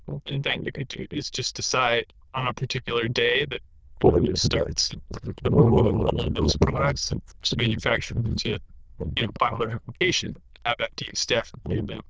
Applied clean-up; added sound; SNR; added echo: neural diffusion model UNIVERSE++.